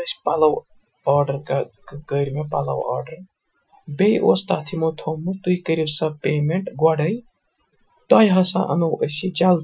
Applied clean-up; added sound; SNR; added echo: classical method Wiener filter.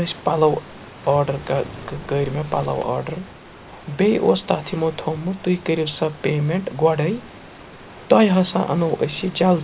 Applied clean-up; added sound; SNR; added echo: none; Waves, surf; 18 dB; none.